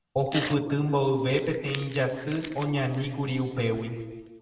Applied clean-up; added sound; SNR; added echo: none; Crumpling, crinkling / Tearing; 16 dB; reverberation time 1.2 s.